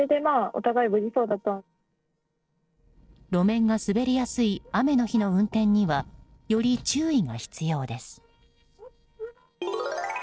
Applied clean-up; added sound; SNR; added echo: neural separator model SepFormer DNS4.